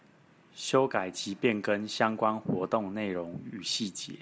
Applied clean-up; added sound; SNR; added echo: none; none; none; none.